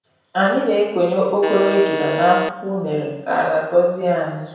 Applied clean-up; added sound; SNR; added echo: none; Alarm; 4 dB; reverberation time 0.9 s.